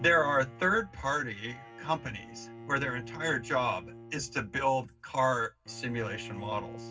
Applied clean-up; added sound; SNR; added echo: none; Bowed string instrument; 15 dB; reverberation time 0.4 s.